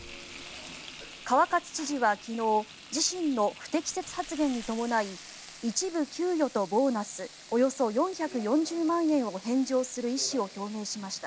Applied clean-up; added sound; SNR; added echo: none; Frying (food); 18 dB; none.